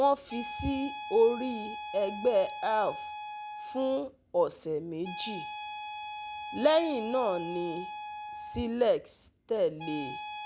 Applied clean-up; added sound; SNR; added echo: none; Wind instrument, woodwind instrument; 10 dB; none.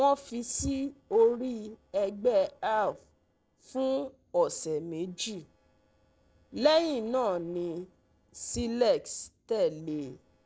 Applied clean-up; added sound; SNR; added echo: neural separator model SepFormer DNS4.